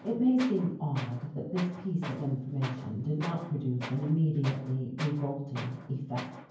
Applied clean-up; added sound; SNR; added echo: none; Tools; 14 dB; reverberation time 0.9 s.